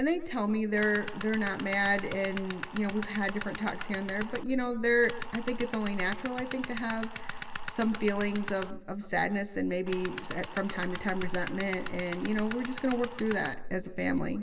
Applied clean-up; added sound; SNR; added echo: none; Tools; 10 dB; reverberation time 1.7 s.